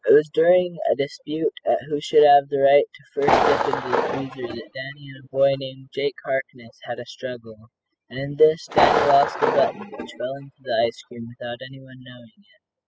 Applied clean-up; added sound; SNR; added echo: classical method spectral subtraction.